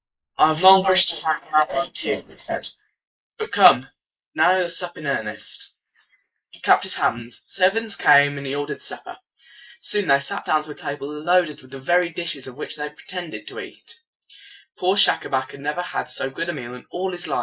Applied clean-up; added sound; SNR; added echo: neural mask model Resemble Enhance denoiser.